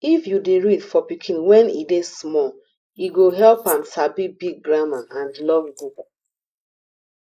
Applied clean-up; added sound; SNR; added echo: neural mask model Resemble Enhance denoiser.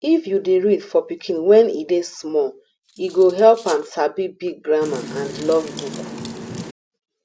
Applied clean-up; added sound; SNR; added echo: none; Wind + Cutlery, silverware; 11 dB; none.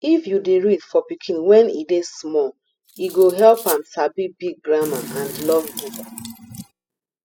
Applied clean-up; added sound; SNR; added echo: classical method spectral subtraction.